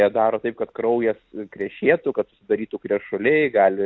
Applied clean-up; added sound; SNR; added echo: none; none; none; none.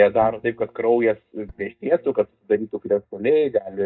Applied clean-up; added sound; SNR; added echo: neural mask model DeepFilterNet 3.